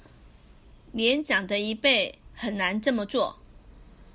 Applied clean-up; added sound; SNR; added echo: none; none; none; none.